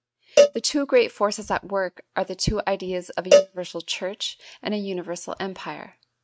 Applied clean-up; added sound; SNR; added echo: neural mask model RNNoise.